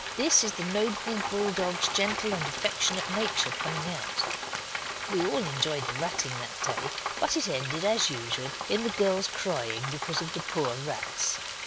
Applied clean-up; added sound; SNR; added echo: none; Frying (food); 4 dB; none.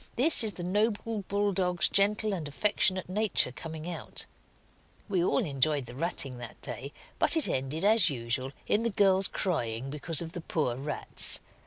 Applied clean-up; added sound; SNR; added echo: none; none; none; none.